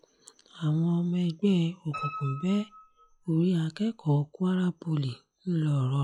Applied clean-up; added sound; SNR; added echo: classical method log-MMSE.